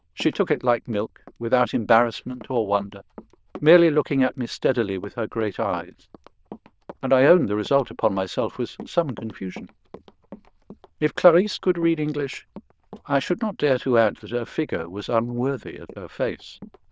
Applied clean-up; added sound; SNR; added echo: neural diffusion model UNIVERSE++.